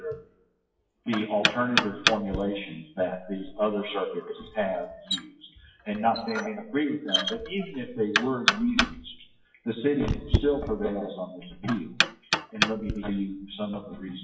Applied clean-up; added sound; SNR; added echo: classical method WPE with log-MMSE.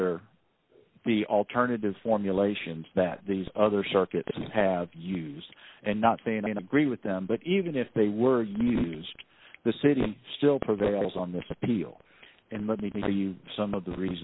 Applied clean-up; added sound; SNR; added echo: none; none; none; none.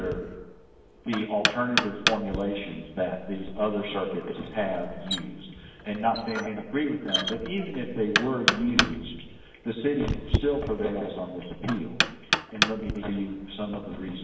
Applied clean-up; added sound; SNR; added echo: none; Knock; 2 dB; reverberation time 1.2 s.